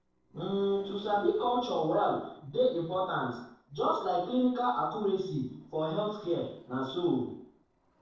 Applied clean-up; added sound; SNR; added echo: neural separator model SepFormer DNS4.